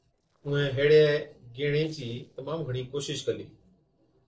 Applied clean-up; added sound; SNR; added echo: neural separator model SepFormer DNS4.